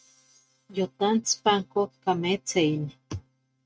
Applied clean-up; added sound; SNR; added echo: neural mask model RNNoise.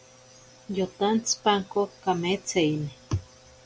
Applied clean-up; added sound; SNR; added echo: none; none; none; none.